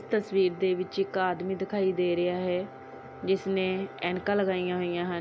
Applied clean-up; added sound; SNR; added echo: none; Bowed string instrument; 20 dB; none.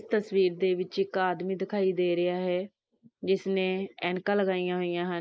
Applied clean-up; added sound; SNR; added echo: neural mask model Resemble Enhance denoiser.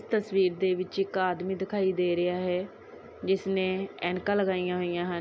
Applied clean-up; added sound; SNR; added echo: none; none; none; none.